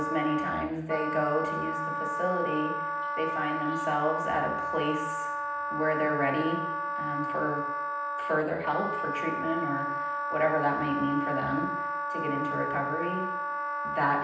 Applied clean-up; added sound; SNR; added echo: none; Wind instrument, woodwind instrument; 1 dB; reverberation time 0.9 s.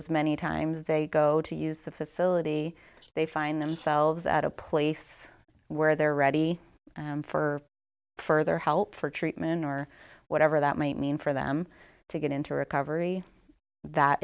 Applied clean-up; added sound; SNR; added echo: none; none; none; none.